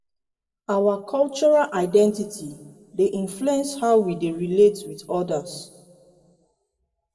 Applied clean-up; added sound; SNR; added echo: none; none; none; reverberation time 1.1 s.